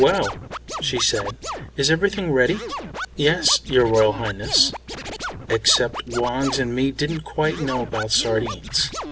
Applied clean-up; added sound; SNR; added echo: none; Scratching (performance technique); 10 dB; none.